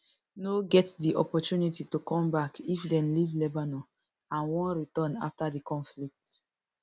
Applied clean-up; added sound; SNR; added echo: none; none; none; none.